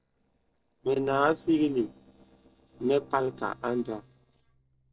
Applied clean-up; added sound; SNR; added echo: neural separator model SepFormer DNS4.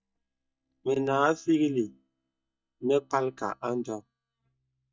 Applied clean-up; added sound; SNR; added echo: neural mask model DeepFilterNet 3.